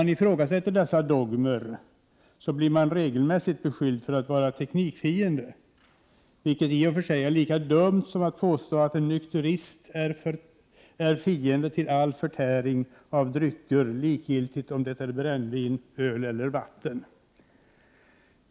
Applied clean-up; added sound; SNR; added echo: none; none; none; none.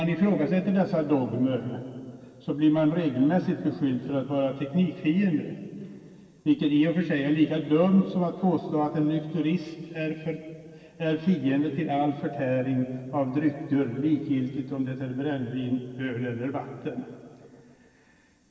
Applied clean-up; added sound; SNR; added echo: none; none; none; reverberation time 2.4 s.